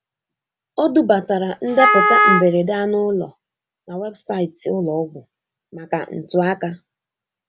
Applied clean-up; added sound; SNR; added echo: none; Wind instrument, woodwind instrument; -4 dB; none.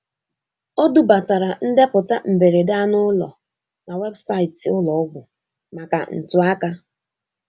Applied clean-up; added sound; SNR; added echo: none; none; none; none.